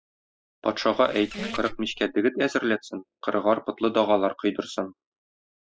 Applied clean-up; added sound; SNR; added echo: classical method spectral subtraction.